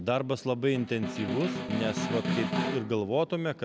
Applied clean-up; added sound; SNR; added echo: none; Snare drum; 4 dB; none.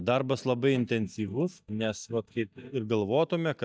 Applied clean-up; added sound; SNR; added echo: neural mask model DeepFilterNet 3.